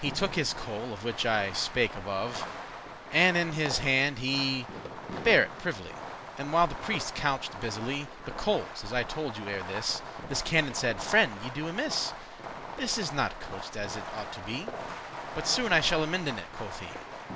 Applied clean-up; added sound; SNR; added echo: none; Fireworks; 9 dB; none.